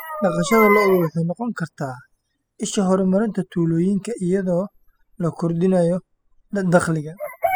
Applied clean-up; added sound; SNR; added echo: classical method spectral subtraction.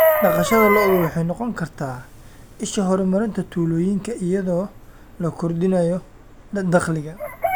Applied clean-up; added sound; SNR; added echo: none; Chicken, rooster; 5 dB; none.